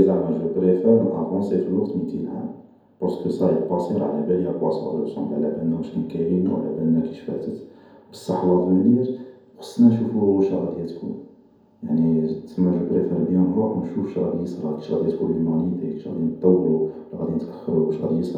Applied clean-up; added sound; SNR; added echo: none; none; none; reverberation time 0.9 s.